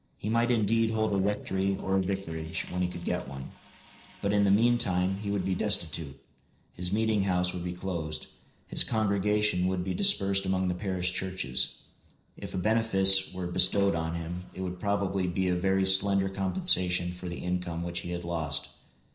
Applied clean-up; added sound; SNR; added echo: neural separator model SepFormer DNS4.